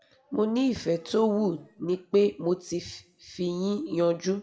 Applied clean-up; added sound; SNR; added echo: none; none; none; reverberation time 0.5 s.